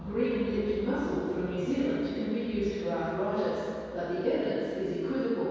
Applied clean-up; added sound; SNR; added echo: none; none; none; reverberation time 2.2 s.